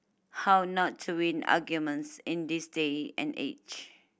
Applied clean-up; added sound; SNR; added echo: none; none; none; none.